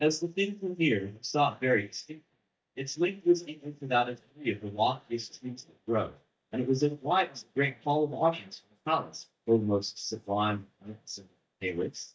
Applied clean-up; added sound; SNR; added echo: neural mask model DeepFilterNet 3.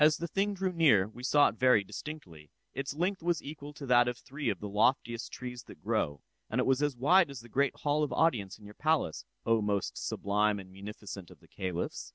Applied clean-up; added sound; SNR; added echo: none; none; none; none.